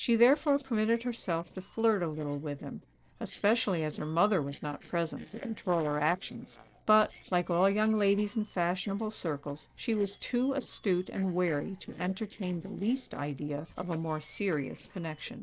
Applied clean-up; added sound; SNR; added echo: neural separator model SepFormer DNS4.